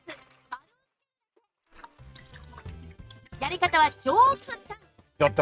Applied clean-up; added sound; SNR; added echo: neural mask model RNNoise.